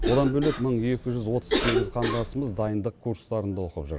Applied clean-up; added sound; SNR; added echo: none; Cough; 5 dB; none.